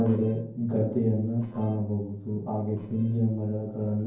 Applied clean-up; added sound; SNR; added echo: neural separator model SepFormer DNS4.